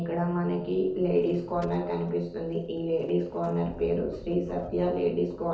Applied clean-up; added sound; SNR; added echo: none; Squeak / Accelerating, revving, vroom / Vehicle; 19 dB; reverberation time 2.2 s.